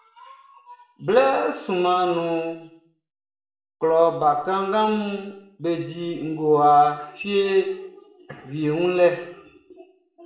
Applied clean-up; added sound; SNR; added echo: none; none; none; reverberation time 0.7 s.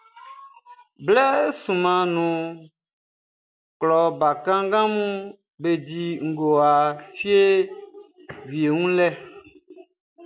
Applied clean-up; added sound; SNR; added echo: none; none; none; none.